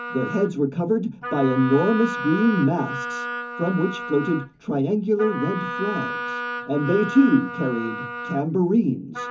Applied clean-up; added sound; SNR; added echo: none; Wind instrument, woodwind instrument; 9 dB; reverberation time 0.3 s.